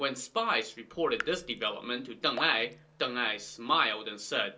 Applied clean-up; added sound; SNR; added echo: none; Raindrop / Drip; 16 dB; reverberation time 0.2 s.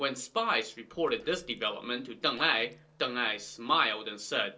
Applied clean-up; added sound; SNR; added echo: neural separator model SepFormer DNS4.